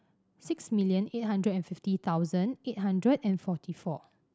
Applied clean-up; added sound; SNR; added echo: none; none; none; none.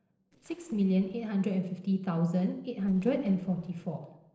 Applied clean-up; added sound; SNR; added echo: neural separator model SepFormer DNS4.